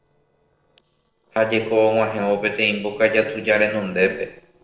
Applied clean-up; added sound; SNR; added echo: neural separator model SepFormer DNS4.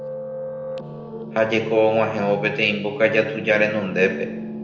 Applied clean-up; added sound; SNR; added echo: none; Piano; 10 dB; reverberation time 0.8 s.